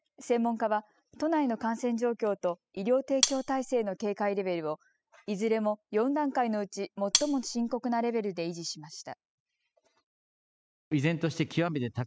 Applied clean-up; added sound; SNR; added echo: classical method spectral subtraction.